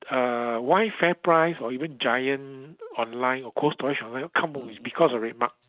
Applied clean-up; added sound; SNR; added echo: neural mask model RNNoise.